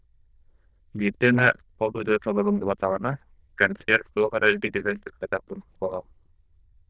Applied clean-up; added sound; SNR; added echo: neural diffusion model UNIVERSE++.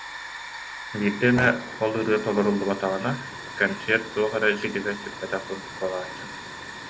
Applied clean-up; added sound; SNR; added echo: none; Hiss / Fire; 10 dB; none.